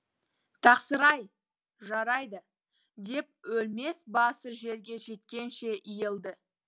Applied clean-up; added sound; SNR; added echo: none; none; none; none.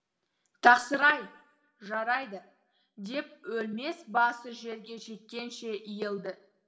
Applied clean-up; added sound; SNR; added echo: none; none; none; reverberation time 0.6 s.